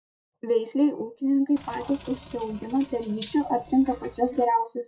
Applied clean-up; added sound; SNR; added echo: classical method WPE with log-MMSE.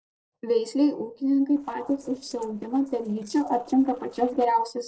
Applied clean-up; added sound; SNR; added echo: neural separator model SepFormer DNS4.